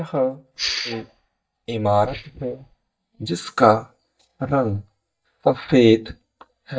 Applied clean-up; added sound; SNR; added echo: neural mask model DeepFilterNet 3.